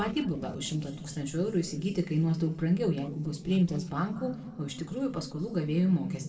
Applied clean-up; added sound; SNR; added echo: neural separator model SepFormer DNS4.